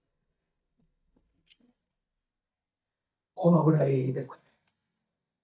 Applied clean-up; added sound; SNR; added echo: neural mask model DeepFilterNet 3.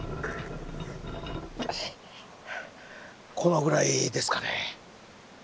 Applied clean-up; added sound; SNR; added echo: none; none; none; none.